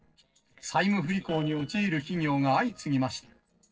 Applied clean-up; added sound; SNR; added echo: neural separator model SepFormer DNS4.